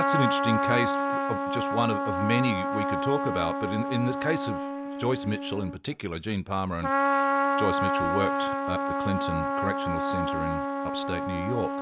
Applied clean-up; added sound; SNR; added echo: none; Trumpet; -2 dB; none.